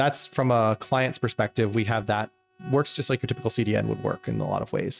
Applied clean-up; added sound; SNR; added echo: neural mask model RNNoise.